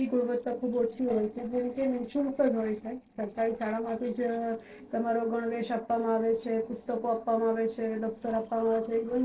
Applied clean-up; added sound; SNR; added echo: neural separator model SepFormer DNS4.